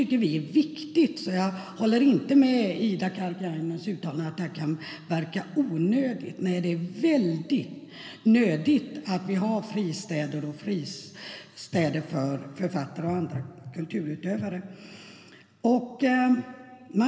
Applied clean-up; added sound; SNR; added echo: none; none; none; reverberation time 2.1 s.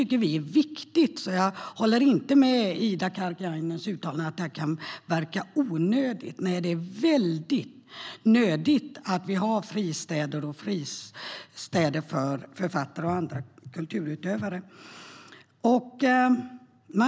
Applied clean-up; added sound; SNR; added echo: none; none; none; none.